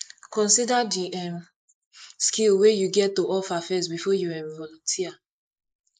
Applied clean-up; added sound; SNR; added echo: neural mask model Resemble Enhance denoiser.